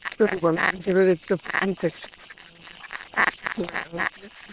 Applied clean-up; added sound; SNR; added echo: neural separator model SepFormer WHAM!.